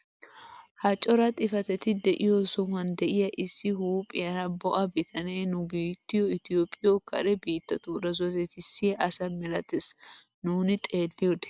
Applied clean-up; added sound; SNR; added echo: none; none; none; none.